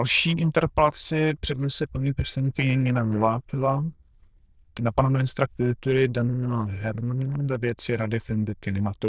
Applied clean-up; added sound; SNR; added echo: neural diffusion model UNIVERSE++.